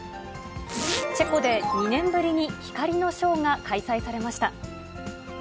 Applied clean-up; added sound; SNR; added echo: none; Domestic sounds, home sounds; 12 dB; none.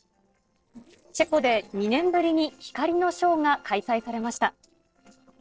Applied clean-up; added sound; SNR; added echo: neural separator model SepFormer DNS4.